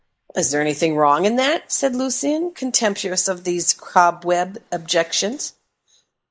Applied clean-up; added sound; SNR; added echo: neural mask model Resemble Enhance denoiser.